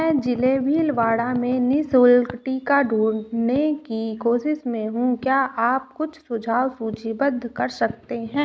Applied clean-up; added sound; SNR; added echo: none; none; none; none.